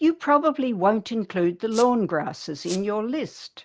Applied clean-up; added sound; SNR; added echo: none; Squeak; 16 dB; none.